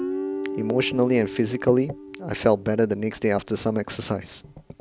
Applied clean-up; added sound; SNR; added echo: none; Guitar; 10 dB; none.